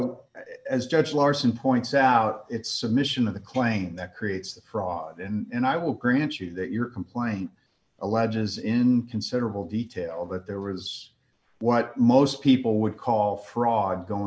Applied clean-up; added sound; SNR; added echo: none; none; none; none.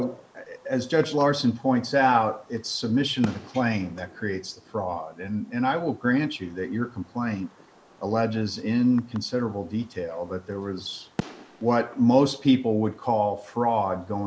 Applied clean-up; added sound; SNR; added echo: none; Fireworks; 20 dB; none.